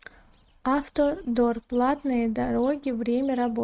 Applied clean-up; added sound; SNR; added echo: neural mask model RNNoise.